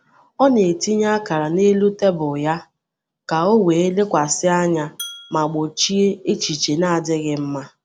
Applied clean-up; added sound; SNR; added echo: none; Glass; 19 dB; none.